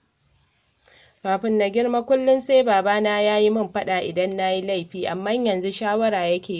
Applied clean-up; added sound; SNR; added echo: none; none; none; none.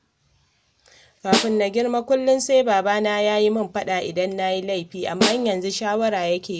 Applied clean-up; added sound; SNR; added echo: none; Snare drum; 5 dB; none.